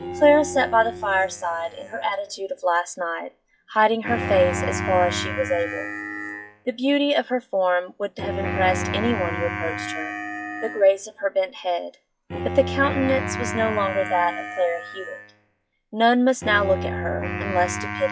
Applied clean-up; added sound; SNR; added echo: classical method log-MMSE.